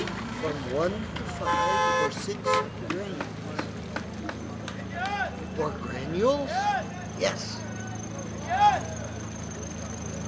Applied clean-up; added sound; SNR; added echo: none; Motor vehicle (road); -5 dB; none.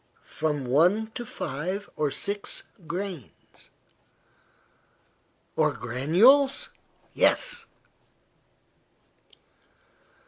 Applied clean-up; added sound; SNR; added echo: none; none; none; none.